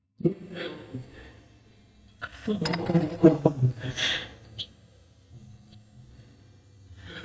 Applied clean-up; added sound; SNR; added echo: neural mask model DeepFilterNet 3.